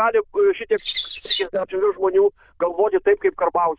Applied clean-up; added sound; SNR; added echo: neural diffusion model UNIVERSE++.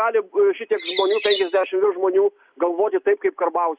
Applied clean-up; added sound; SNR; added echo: none; Bird; 9 dB; none.